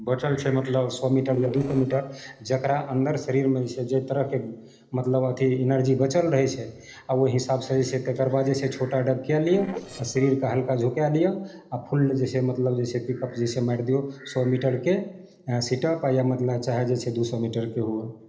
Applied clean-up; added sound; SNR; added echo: neural separator model SepFormer DNS4.